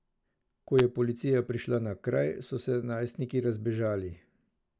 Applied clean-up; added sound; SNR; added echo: none; none; none; none.